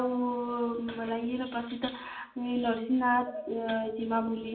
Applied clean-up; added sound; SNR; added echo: none; none; none; reverberation time 0.6 s.